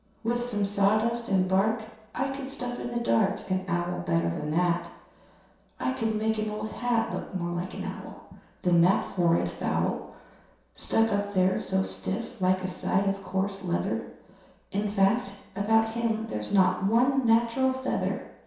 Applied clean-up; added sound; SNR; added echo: none; none; none; reverberation time 0.7 s.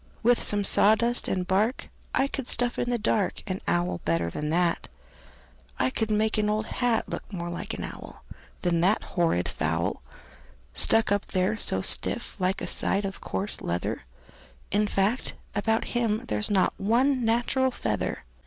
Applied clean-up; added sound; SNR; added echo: none; none; none; none.